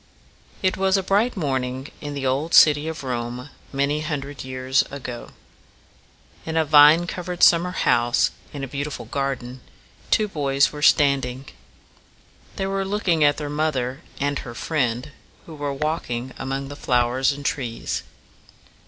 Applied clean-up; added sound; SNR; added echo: none; none; none; none.